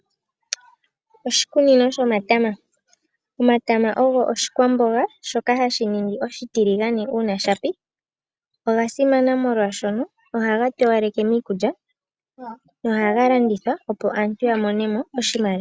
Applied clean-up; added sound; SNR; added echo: none; none; none; none.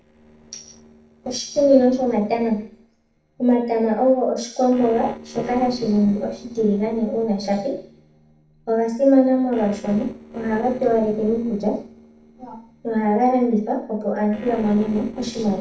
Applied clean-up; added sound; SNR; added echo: neural separator model SepFormer DNS4.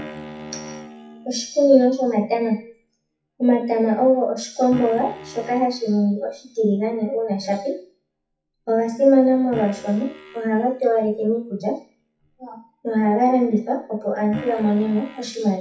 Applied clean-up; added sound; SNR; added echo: classical method WPE with log-MMSE.